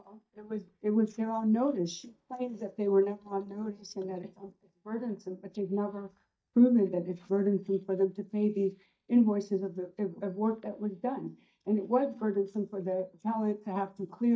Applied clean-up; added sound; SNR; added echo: neural mask model DeepFilterNet 3.